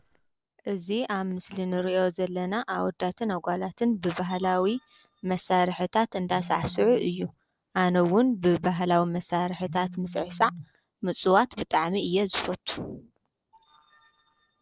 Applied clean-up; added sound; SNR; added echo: neural separator model SepFormer DNS4.